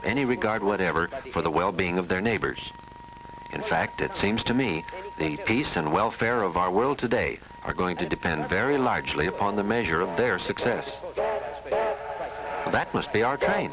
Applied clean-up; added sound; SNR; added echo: none; Wind instrument, woodwind instrument; 18 dB; none.